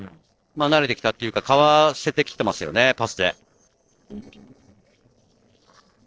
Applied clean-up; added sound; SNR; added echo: neural separator model SepFormer DNS4.